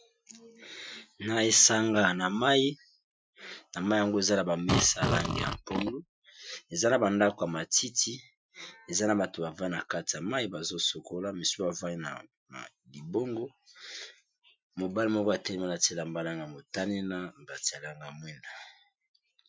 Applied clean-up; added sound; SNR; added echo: classical method Wiener filter.